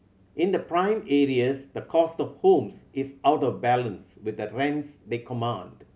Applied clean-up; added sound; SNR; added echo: none; none; none; none.